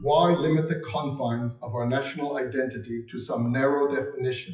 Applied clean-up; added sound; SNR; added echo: classical method WPE with log-MMSE.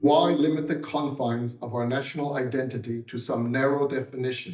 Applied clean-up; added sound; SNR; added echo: neural mask model DeepFilterNet 3.